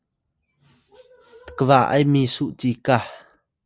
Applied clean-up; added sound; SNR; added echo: none; none; none; none.